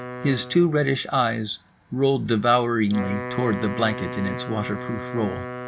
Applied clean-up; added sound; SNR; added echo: none; Wind instrument, woodwind instrument; 11 dB; none.